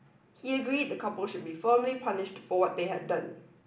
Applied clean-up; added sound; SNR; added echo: none; none; none; none.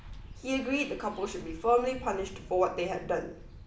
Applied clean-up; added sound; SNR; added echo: none; Bus; 15 dB; none.